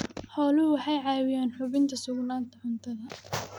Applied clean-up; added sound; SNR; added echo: none; none; none; none.